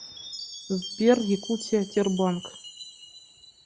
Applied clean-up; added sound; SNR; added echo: none; Chime; 14 dB; none.